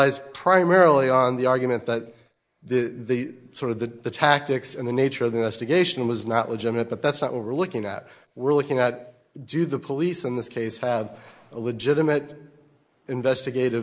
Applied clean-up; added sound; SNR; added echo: neural mask model Resemble Enhance denoiser.